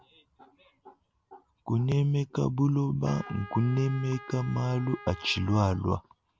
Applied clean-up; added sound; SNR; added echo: none; Trumpet; 18 dB; none.